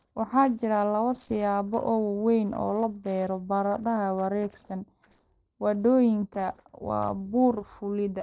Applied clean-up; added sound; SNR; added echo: neural separator model SepFormer DNS4.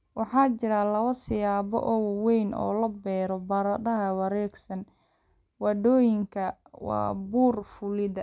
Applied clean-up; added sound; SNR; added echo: none; none; none; none.